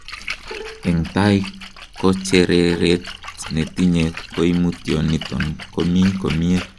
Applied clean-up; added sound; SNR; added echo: none; Bowed string instrument + Splash, splatter; 14 dB; none.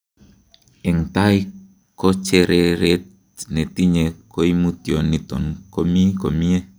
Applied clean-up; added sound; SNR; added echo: none; none; none; none.